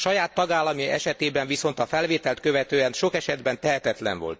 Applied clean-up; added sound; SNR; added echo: none; none; none; none.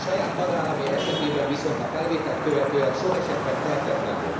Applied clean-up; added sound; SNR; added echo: none; Traffic noise, roadway noise / Vehicle horn, car horn, honking; 3 dB; reverberation time 1.0 s.